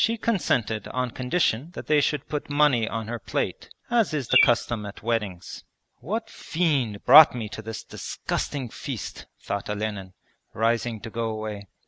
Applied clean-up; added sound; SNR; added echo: none; Bird; 3 dB; none.